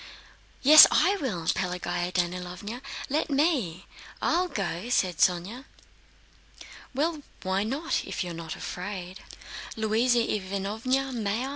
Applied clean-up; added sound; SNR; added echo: none; Rattle; 5 dB; none.